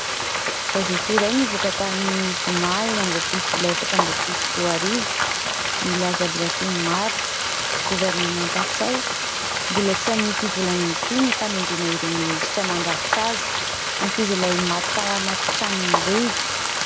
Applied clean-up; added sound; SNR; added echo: none; Frying (food); -2 dB; none.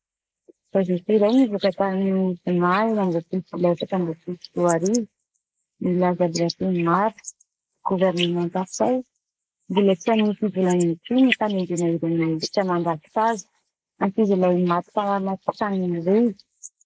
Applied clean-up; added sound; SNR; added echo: neural mask model Resemble Enhance denoiser.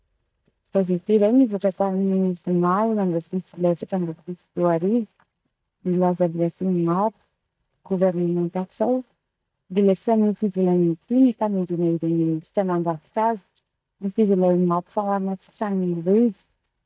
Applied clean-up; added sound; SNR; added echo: neural mask model DeepFilterNet 3.